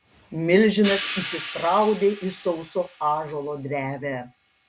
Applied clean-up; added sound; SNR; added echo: none; Hi-hat; 13 dB; none.